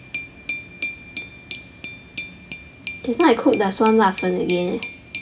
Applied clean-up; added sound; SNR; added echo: none; Glass; 10 dB; none.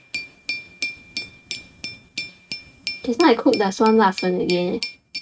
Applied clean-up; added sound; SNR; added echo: neural mask model RNNoise.